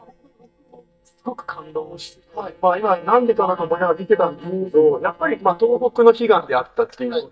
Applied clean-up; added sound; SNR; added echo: neural mask model DeepFilterNet 3.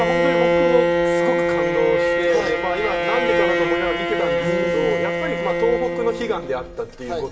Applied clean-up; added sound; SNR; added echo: none; Bowed string instrument; -3 dB; reverberation time 0.5 s.